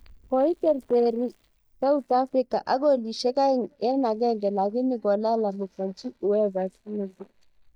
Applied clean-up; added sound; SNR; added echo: neural mask model DeepFilterNet 3.